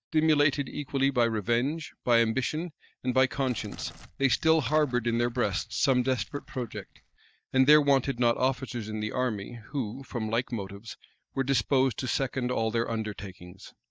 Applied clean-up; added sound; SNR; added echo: neural mask model DeepFilterNet 3.